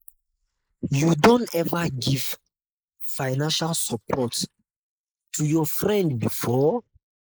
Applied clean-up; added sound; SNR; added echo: neural mask model Resemble Enhance denoiser.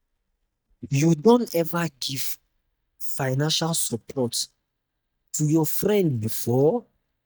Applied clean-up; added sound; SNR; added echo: neural mask model DeepFilterNet 3.